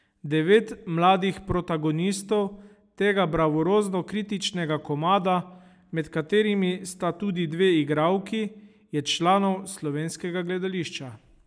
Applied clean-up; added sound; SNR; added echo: none; none; none; none.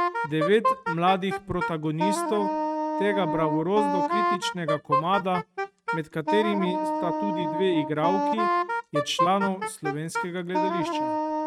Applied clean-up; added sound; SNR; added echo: neural mask model RNNoise.